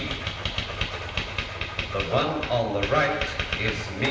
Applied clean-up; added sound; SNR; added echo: none; Drawer open or close; 20 dB; reverberation time 1.0 s.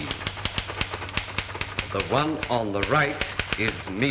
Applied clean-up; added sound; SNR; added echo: none; none; none; none.